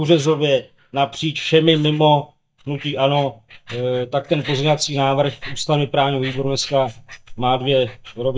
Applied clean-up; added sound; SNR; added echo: neural mask model DeepFilterNet 3.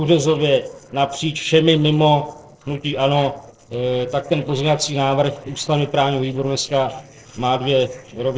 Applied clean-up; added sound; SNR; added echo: neural separator model SepFormer DNS4.